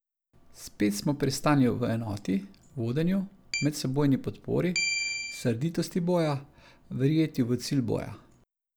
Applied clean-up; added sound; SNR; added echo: none; Keyboard (musical); 5 dB; none.